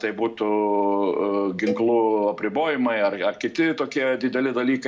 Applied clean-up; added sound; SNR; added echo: none; Cowbell; 14 dB; reverberation time 0.4 s.